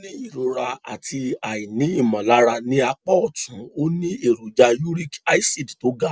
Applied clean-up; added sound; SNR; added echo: none; none; none; none.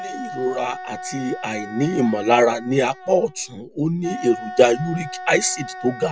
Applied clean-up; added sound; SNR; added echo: none; Wind instrument, woodwind instrument; 13 dB; none.